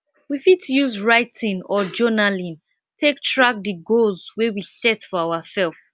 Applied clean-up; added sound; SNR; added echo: none; none; none; none.